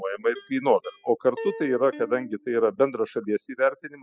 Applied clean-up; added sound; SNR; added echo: classical method spectral subtraction.